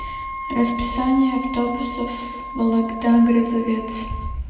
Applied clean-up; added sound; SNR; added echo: none; Wind instrument, woodwind instrument; 10 dB; reverberation time 1.3 s.